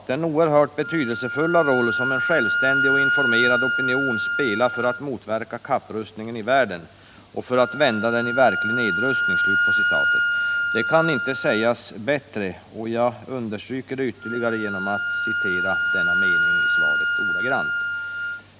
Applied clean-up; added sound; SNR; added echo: none; Wind instrument, woodwind instrument; 0 dB; none.